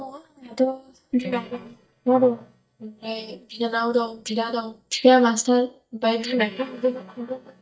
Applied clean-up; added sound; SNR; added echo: neural mask model DeepFilterNet 3.